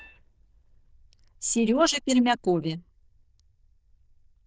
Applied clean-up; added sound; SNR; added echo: neural diffusion model UNIVERSE++.